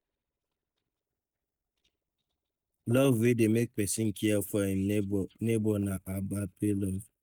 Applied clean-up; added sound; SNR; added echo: neural mask model DeepFilterNet 3.